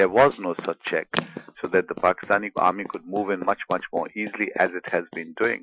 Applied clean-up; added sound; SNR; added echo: classical method Wiener filter.